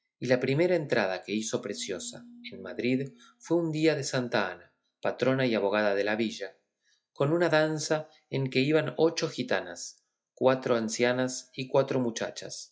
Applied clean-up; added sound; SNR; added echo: classical method log-MMSE.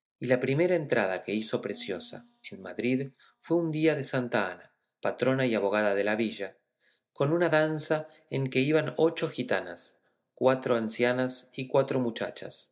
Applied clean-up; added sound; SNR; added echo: neural mask model DeepFilterNet 3.